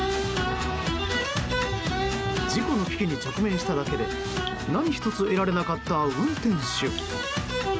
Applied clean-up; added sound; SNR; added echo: none; Drip; 16 dB; none.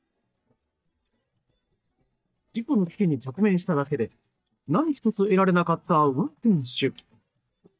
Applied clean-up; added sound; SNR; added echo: neural mask model DeepFilterNet 3.